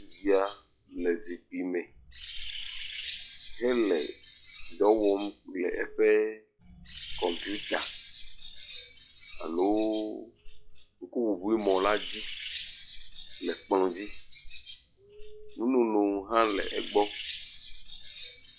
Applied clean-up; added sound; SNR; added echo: classical method log-MMSE.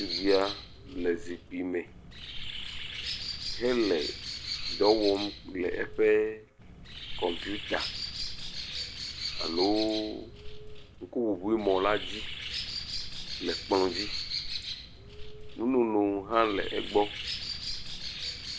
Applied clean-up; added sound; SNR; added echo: none; Bird; 6 dB; none.